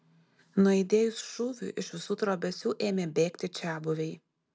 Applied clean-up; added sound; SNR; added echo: none; none; none; none.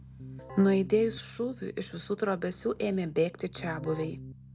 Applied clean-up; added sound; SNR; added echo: none; Keyboard (musical); 15 dB; none.